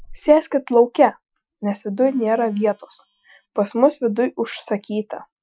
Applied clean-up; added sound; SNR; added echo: classical method Wiener filter.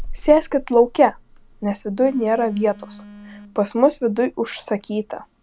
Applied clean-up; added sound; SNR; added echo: none; Telephone; 16 dB; none.